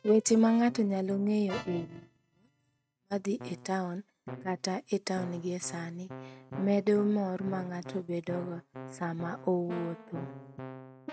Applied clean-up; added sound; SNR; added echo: neural mask model RNNoise.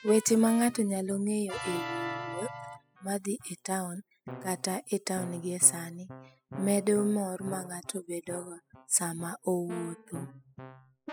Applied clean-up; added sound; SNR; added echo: classical method spectral subtraction.